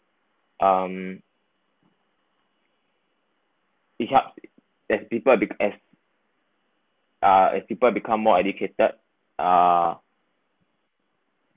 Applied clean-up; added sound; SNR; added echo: none; none; none; none.